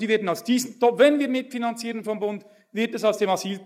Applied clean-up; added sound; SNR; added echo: neural mask model Resemble Enhance denoiser.